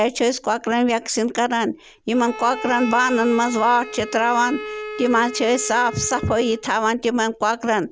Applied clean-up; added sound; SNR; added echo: none; Bowed string instrument; 14 dB; none.